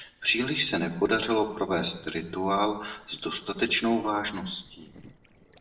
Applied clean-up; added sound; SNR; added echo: neural separator model SepFormer DNS4.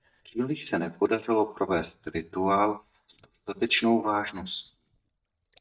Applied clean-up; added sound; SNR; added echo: neural mask model DeepFilterNet 3.